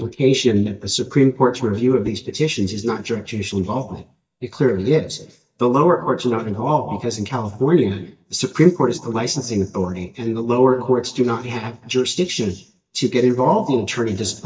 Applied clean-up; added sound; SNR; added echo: neural mask model DeepFilterNet 3.